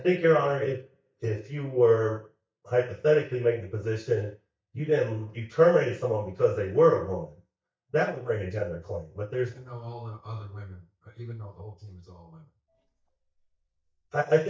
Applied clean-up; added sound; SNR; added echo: neural mask model DeepFilterNet 3.